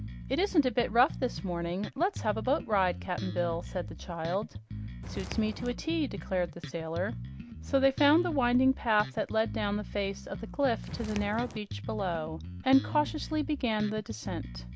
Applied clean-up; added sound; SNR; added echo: none; Bass guitar + Walk, footsteps; 10 dB; none.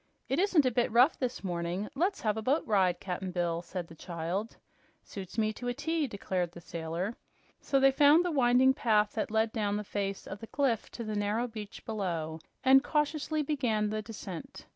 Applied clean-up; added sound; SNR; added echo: none; none; none; none.